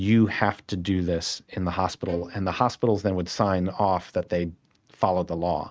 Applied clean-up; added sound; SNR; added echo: neural mask model RNNoise.